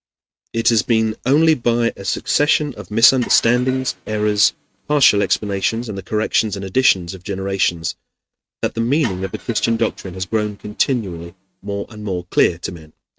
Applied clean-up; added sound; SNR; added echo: neural mask model RNNoise.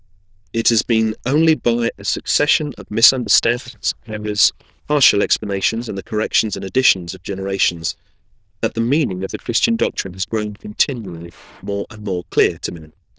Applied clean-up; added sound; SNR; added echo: neural diffusion model UNIVERSE++.